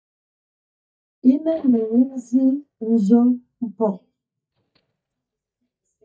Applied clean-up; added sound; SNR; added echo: neural mask model DeepFilterNet 3.